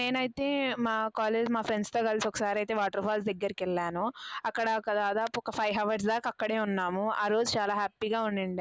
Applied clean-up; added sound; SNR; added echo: none; none; none; none.